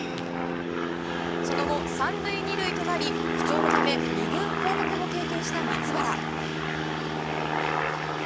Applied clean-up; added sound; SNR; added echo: none; Aircraft; -4 dB; none.